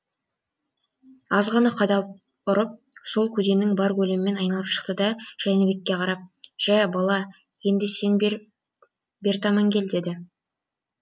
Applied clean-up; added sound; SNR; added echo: none; none; none; none.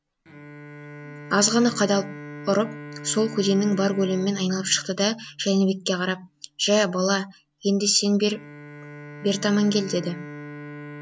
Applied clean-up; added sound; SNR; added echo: none; Bowed string instrument; 16 dB; none.